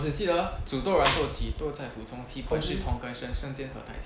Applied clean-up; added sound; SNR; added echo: none; none; none; none.